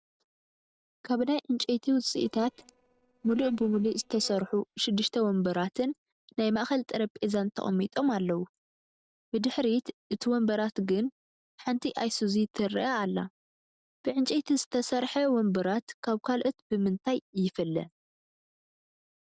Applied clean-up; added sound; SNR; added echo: neural separator model SepFormer DNS4.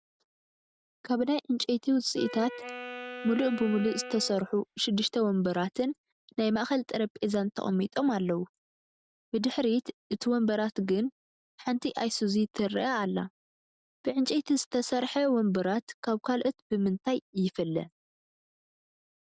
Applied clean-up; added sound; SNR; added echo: none; Wind instrument, woodwind instrument; 12 dB; none.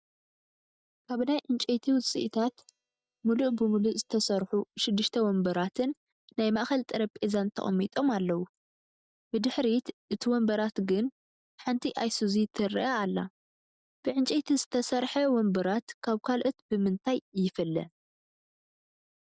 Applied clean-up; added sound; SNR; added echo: neural mask model DeepFilterNet 3.